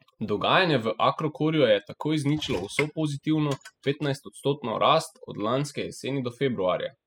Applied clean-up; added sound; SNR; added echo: classical method spectral subtraction.